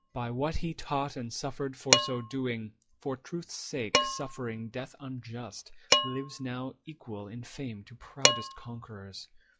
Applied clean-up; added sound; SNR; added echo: classical method log-MMSE.